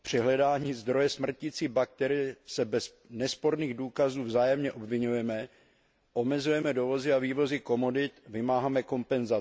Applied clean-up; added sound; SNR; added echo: none; none; none; none.